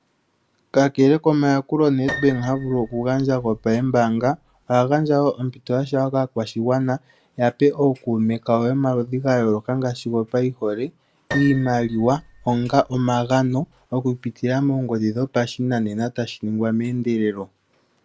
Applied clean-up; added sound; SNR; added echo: none; Piano; 15 dB; none.